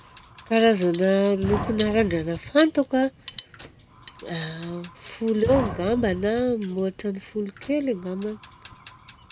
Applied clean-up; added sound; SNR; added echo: none; Cutlery, silverware + Fire; 12 dB; none.